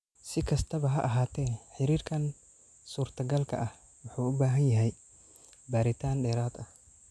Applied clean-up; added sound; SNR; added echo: none; none; none; none.